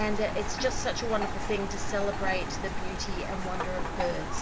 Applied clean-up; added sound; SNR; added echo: none; Rain; -1 dB; reverberation time 1.9 s.